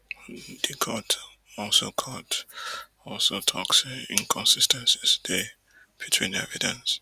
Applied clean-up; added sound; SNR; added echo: none; none; none; none.